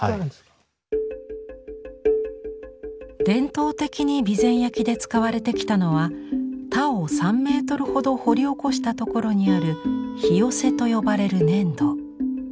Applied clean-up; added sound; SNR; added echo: none; none; none; none.